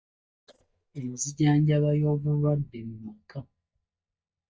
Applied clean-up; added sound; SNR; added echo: neural mask model DeepFilterNet 3.